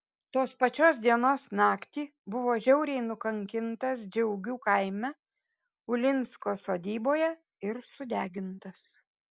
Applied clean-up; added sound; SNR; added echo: none; none; none; none.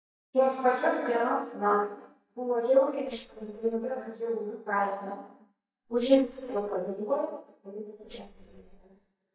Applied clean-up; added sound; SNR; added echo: neural mask model DeepFilterNet 3.